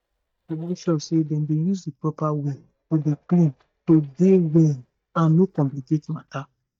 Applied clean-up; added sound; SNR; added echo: neural mask model DeepFilterNet 3.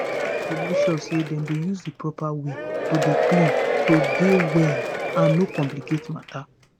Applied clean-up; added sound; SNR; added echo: none; Applause / Crowd / Cheering; 1 dB; none.